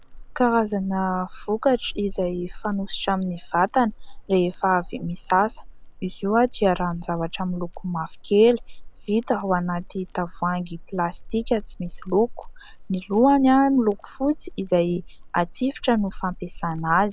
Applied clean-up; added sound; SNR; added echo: none; Crackle; 14 dB; none.